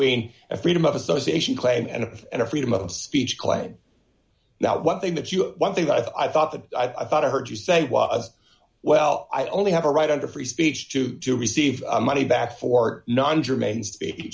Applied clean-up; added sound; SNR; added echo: none; none; none; none.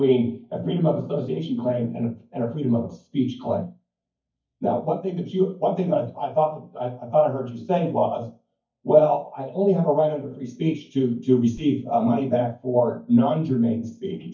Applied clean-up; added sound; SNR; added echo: neural mask model DeepFilterNet 3.